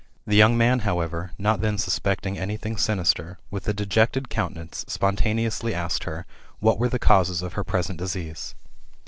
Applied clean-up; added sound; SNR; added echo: neural separator model SepFormer DNS4.